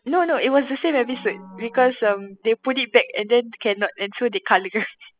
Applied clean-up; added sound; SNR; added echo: classical method spectral subtraction.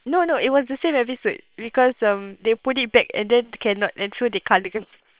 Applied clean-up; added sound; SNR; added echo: neural separator model SepFormer WHAM!.